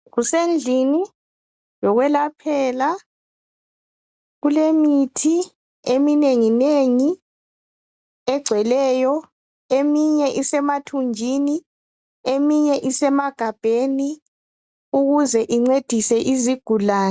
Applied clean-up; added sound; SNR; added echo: none; none; none; none.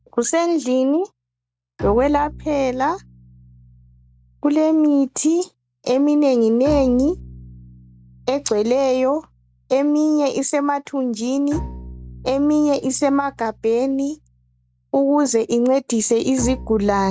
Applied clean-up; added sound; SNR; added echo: none; Bowed string instrument; 18 dB; none.